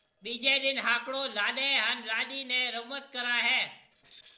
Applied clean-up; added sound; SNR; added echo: neural separator model SepFormer DNS4.